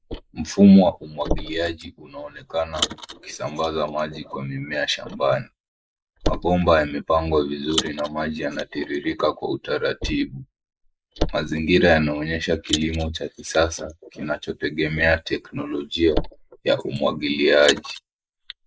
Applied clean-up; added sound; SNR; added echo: neural mask model Resemble Enhance denoiser.